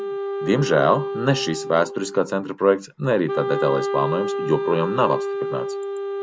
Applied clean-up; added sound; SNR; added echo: none; Wind instrument, woodwind instrument; 5 dB; none.